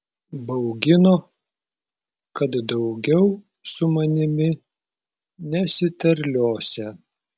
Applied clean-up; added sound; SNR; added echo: none; none; none; none.